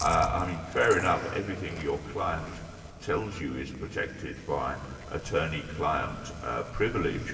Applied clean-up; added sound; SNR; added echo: none; Chewing, mastication; 13 dB; reverberation time 2.4 s.